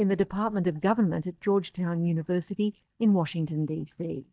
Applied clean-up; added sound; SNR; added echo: neural mask model DeepFilterNet 3.